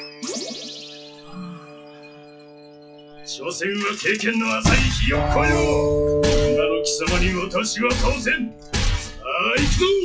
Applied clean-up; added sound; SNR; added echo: classical method log-MMSE.